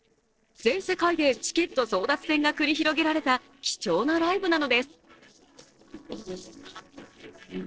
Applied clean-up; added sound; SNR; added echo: neural separator model SepFormer DNS4.